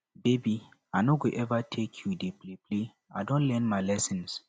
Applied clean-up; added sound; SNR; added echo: none; none; none; none.